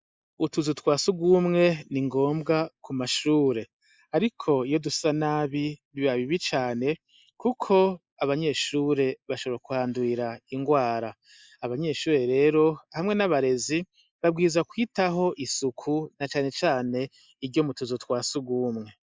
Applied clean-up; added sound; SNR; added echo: neural mask model Resemble Enhance denoiser.